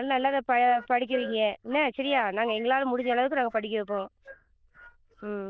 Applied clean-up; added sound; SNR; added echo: neural diffusion model UNIVERSE++.